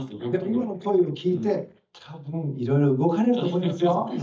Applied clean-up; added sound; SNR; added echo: neural mask model DeepFilterNet 3.